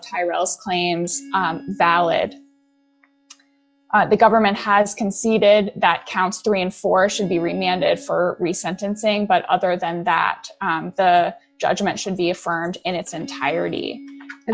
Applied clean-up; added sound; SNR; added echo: classical method log-MMSE.